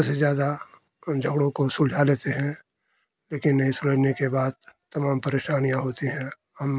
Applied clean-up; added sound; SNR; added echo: none; none; none; none.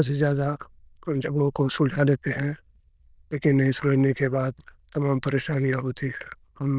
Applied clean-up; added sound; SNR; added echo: neural diffusion model UNIVERSE++.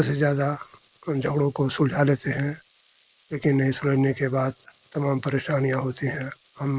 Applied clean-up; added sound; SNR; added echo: neural mask model Resemble Enhance denoiser.